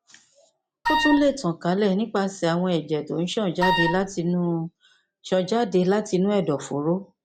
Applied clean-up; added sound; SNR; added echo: none; Wind instrument, woodwind instrument; 1 dB; none.